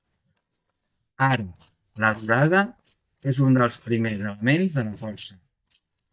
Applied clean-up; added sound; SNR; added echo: neural mask model DeepFilterNet 3.